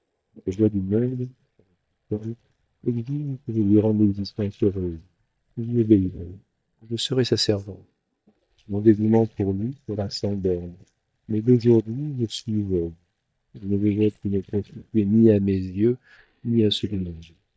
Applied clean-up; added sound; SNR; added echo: neural mask model DeepFilterNet 3.